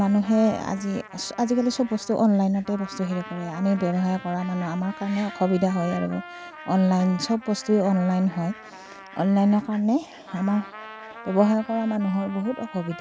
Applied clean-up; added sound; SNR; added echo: none; Trumpet; 17 dB; none.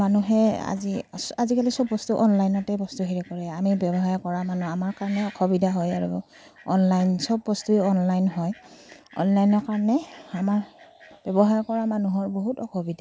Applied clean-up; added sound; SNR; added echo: none; none; none; none.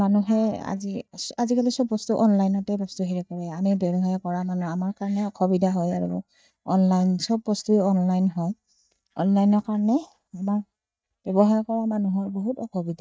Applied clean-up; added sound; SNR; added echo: neural mask model DeepFilterNet 3.